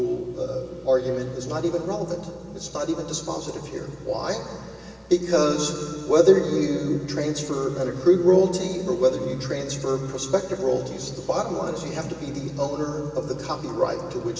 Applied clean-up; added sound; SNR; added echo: none; none; none; reverberation time 2.6 s.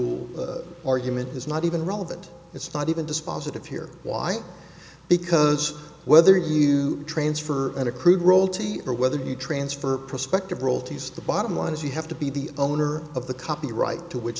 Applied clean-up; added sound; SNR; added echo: none; none; none; none.